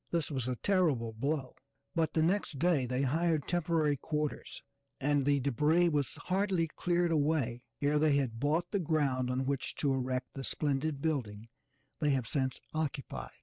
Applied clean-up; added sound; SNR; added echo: none; none; none; none.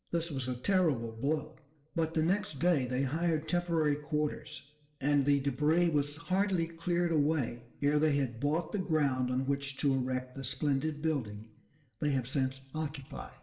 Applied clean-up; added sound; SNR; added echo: none; none; none; reverberation time 0.6 s.